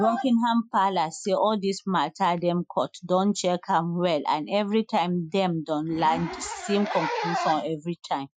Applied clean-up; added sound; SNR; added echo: classical method Wiener filter.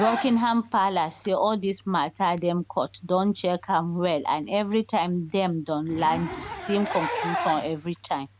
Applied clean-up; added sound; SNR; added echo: none; Zipper (clothing); 11 dB; none.